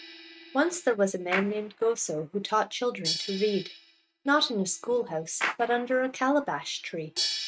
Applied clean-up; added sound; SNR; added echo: neural mask model RNNoise.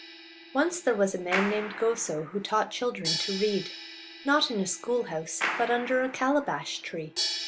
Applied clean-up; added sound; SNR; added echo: none; Clapping + Crash cymbal; 8 dB; none.